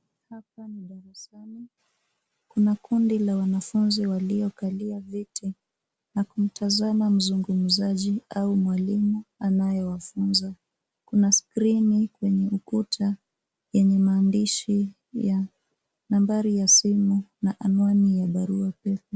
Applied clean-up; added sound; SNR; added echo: none; none; none; none.